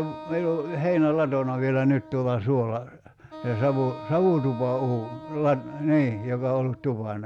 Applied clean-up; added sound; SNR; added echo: none; Wind instrument, woodwind instrument; 16 dB; none.